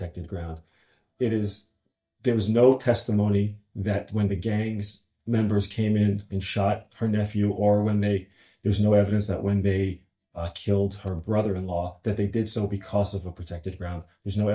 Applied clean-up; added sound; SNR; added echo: neural mask model DeepFilterNet 3.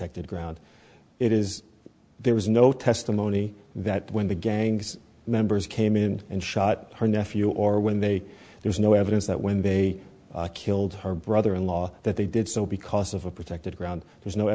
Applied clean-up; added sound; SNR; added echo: none; none; none; none.